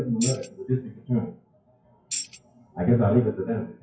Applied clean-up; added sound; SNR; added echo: classical method WPE with log-MMSE.